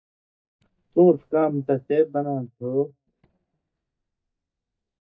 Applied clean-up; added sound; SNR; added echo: neural mask model DeepFilterNet 3.